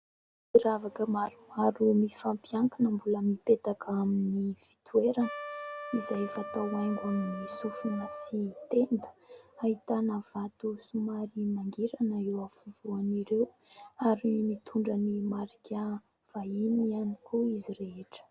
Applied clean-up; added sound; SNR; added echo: none; Trumpet; 11 dB; none.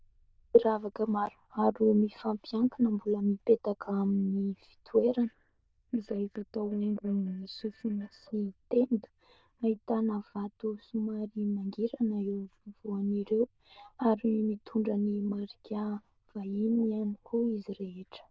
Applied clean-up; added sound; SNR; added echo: neural diffusion model UNIVERSE++.